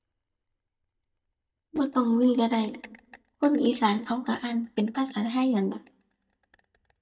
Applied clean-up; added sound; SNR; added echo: neural mask model DeepFilterNet 3.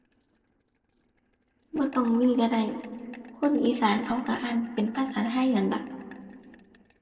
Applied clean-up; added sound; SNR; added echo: neural separator model SepFormer DNS4.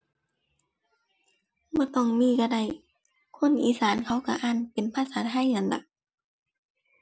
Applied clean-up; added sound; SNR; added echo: none; none; none; none.